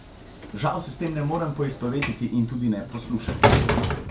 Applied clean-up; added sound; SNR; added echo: none; Sliding door / Train; -1 dB; none.